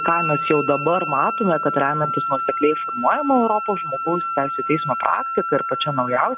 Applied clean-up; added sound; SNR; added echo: none; Wind instrument, woodwind instrument; 4 dB; none.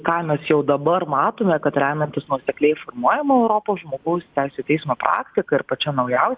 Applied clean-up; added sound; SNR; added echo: none; none; none; none.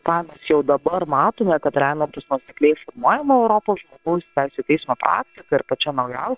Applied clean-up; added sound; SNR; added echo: neural separator model SepFormer WHAM!.